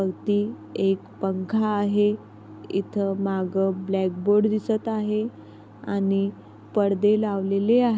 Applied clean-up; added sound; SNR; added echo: none; none; none; none.